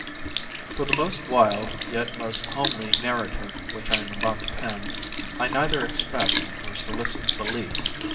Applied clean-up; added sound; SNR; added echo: none; Sink (filling or washing) / Liquid; 1 dB; reverberation time 2.0 s.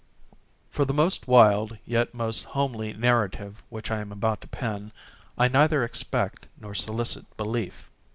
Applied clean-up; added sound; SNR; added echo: none; none; none; none.